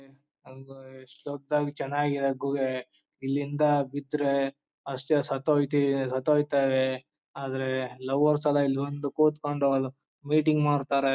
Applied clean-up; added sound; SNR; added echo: none; none; none; none.